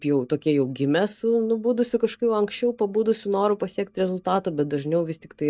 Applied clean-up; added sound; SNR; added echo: neural mask model DeepFilterNet 3.